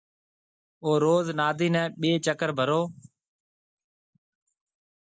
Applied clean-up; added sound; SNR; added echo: neural mask model DeepFilterNet 3.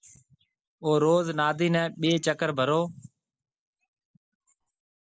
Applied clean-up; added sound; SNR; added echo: neural separator model SepFormer DNS4.